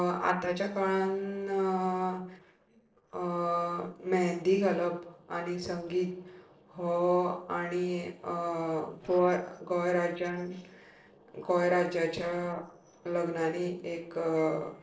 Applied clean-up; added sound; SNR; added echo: neural separator model SepFormer DNS4.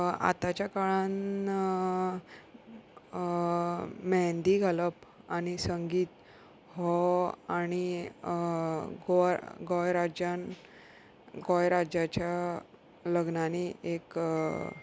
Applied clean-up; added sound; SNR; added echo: none; none; none; none.